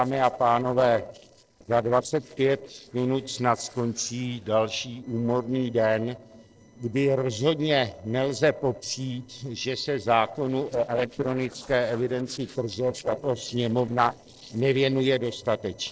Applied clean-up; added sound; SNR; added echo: neural separator model SepFormer DNS4.